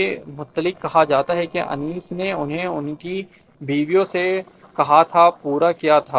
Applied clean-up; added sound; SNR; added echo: neural separator model SepFormer DNS4.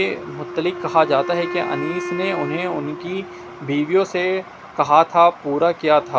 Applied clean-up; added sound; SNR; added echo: none; Wind instrument, woodwind instrument; 11 dB; none.